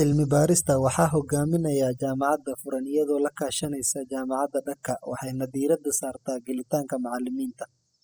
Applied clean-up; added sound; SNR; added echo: classical method spectral subtraction.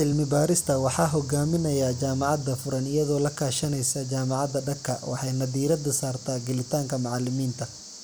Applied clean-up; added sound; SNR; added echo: none; Cricket + Bowed string instrument; 16 dB; none.